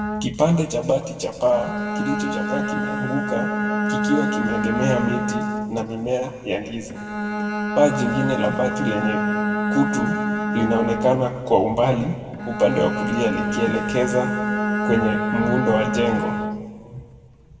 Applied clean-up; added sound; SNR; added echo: none; Bowed string instrument; 2 dB; reverberation time 2.0 s.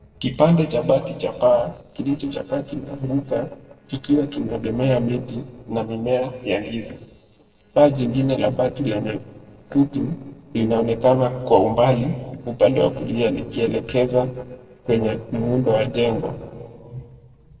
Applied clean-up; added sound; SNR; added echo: neural separator model SepFormer DNS4.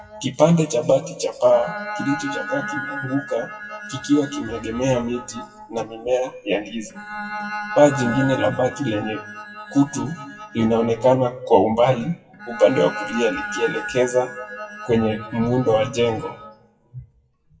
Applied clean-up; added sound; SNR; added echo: classical method WPE with log-MMSE.